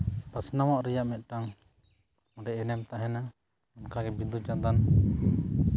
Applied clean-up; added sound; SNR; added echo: none; none; none; none.